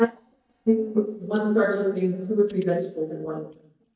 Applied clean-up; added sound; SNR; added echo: neural mask model DeepFilterNet 3.